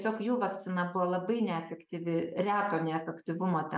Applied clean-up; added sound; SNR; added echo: neural mask model Resemble Enhance denoiser.